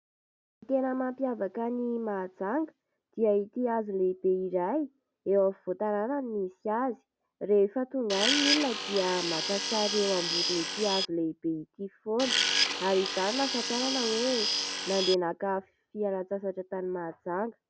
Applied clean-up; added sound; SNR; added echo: none; Tools; 0 dB; none.